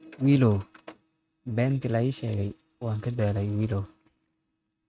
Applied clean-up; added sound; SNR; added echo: neural mask model RNNoise.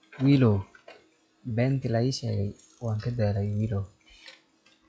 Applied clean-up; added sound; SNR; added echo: classical method log-MMSE.